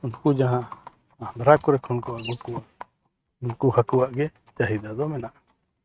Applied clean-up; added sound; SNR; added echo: neural mask model RNNoise.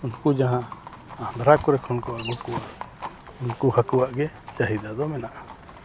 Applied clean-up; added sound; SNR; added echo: none; Livestock, farm animals, working animals; 16 dB; none.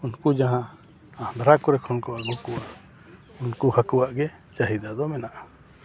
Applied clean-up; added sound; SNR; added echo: none; none; none; none.